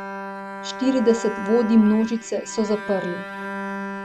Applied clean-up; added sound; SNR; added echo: none; Bowed string instrument; 10 dB; none.